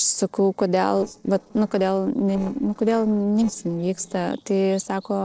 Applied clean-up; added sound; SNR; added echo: neural separator model SepFormer DNS4.